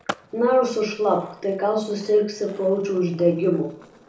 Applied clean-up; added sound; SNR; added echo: none; Skateboard; 19 dB; reverberation time 0.8 s.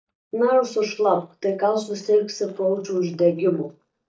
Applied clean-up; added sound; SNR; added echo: neural mask model DeepFilterNet 3.